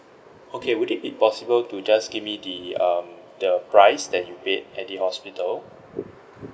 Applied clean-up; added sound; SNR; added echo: none; none; none; none.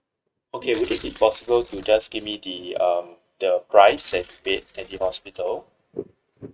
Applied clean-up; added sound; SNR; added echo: neural mask model RNNoise.